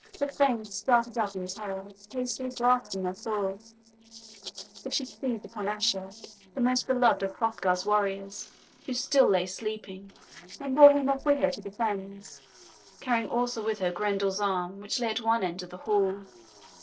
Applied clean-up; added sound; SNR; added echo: neural separator model SepFormer DNS4.